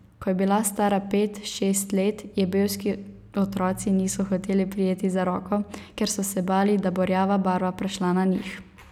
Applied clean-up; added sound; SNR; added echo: none; none; none; none.